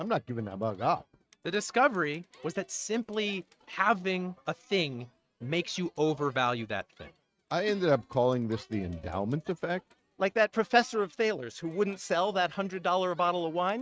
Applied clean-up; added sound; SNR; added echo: neural mask model RNNoise.